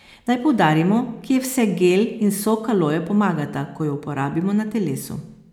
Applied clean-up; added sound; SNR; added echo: none; none; none; none.